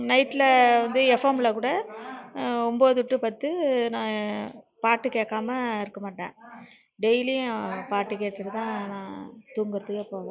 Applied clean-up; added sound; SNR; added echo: none; none; none; none.